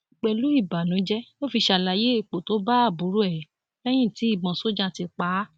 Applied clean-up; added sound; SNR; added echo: none; none; none; none.